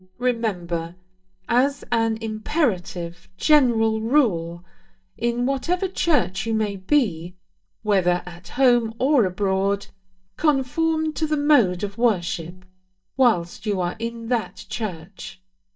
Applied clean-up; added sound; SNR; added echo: neural mask model DeepFilterNet 3.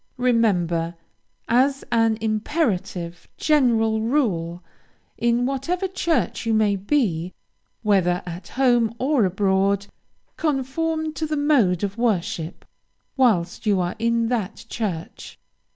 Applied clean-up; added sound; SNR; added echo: none; none; none; none.